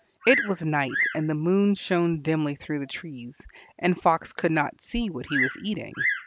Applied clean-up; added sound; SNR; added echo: none; Bird vocalization, bird call, bird song; 7 dB; none.